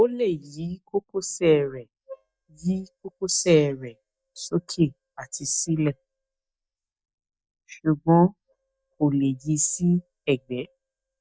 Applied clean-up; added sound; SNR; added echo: neural mask model DeepFilterNet 3.